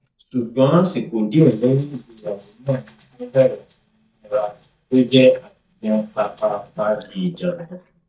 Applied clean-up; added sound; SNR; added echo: neural mask model DeepFilterNet 3.